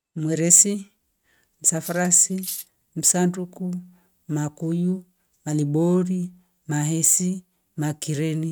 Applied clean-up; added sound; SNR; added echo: neural mask model RNNoise.